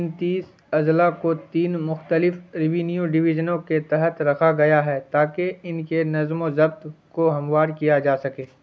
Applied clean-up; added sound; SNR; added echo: none; none; none; none.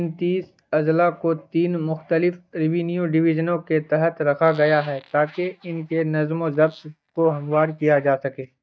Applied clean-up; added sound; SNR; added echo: neural mask model DeepFilterNet 3.